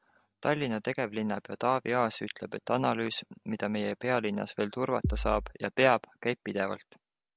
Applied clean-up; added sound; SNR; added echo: none; Bass drum; 1 dB; none.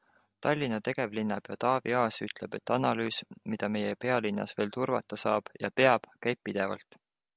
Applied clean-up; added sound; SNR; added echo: none; none; none; none.